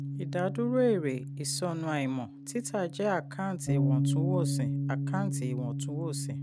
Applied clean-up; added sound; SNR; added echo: none; Bass guitar; 0 dB; none.